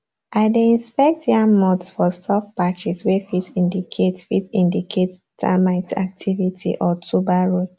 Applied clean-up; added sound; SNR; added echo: none; none; none; none.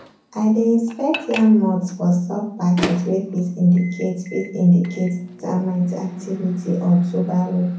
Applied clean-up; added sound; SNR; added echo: none; Microwave oven; 16 dB; reverberation time 0.6 s.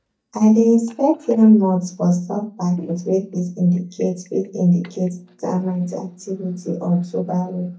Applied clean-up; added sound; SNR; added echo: neural mask model DeepFilterNet 3.